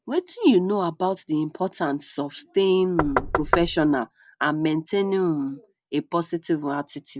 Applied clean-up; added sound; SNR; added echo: none; Knock; 3 dB; none.